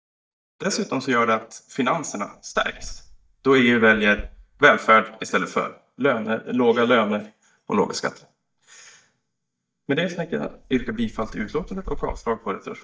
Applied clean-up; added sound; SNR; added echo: neural mask model DeepFilterNet 3.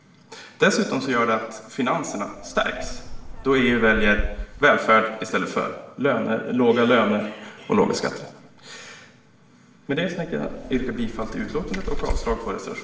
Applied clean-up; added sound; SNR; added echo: none; Insect; 7 dB; reverberation time 0.8 s.